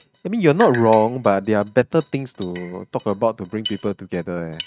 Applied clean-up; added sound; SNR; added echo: neural mask model RNNoise.